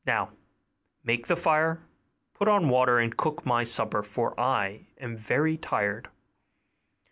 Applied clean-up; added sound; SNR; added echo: none; none; none; none.